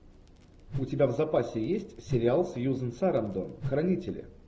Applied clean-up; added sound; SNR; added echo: none; Whoosh, swoosh, swish; 12 dB; none.